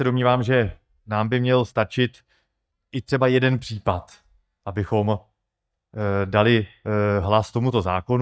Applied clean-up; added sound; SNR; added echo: neural mask model DeepFilterNet 3.